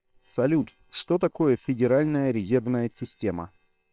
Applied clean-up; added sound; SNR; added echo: neural separator model SepFormer WHAM!.